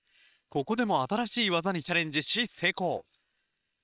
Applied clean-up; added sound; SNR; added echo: neural separator model SepFormer WHAM!.